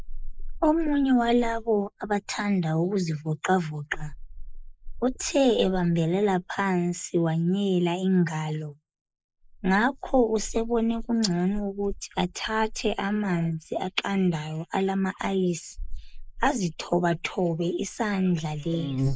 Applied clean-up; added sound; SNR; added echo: neural mask model Resemble Enhance denoiser.